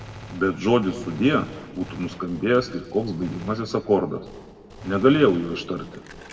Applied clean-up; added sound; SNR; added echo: none; Gunshot, gunfire; 17 dB; reverberation time 1.6 s.